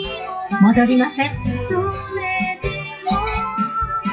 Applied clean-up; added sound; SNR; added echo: classical method WPE with log-MMSE.